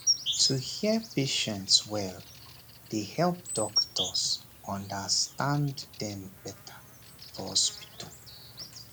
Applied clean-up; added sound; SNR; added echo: none; Insect; 5 dB; none.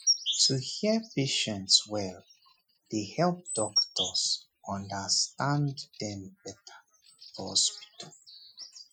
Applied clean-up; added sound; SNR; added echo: classical method Wiener filter.